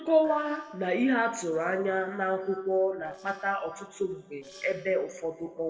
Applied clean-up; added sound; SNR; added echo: neural separator model SepFormer DNS4.